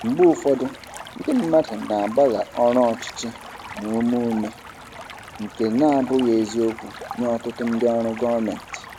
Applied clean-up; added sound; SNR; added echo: none; Stream; 15 dB; none.